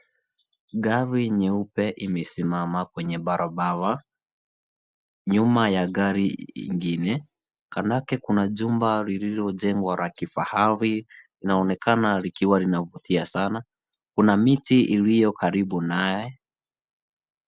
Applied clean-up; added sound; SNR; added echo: none; none; none; none.